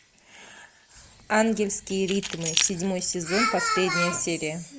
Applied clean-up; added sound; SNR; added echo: none; Keys jangling; 7 dB; none.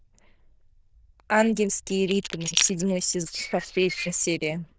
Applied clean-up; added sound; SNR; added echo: neural diffusion model UNIVERSE++.